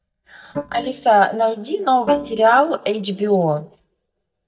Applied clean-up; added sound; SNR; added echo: neural mask model DeepFilterNet 3.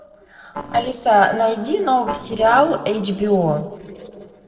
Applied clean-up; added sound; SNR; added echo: neural separator model SepFormer DNS4.